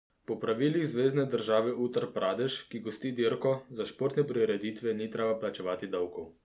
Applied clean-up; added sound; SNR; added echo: none; none; none; none.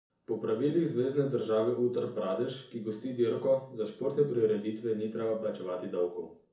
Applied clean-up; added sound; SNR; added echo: none; none; none; reverberation time 0.6 s.